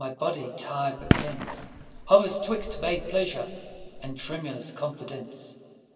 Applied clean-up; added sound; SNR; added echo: none; Fireworks; 3 dB; reverberation time 2.6 s.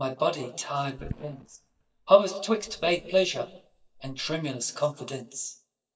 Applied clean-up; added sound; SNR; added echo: neural mask model DeepFilterNet 3.